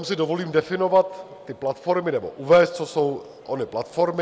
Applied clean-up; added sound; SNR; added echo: none; none; none; none.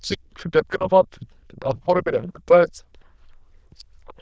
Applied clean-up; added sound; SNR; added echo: neural diffusion model UNIVERSE++.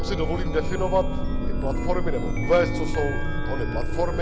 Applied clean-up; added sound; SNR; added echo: none; Chime; -3 dB; none.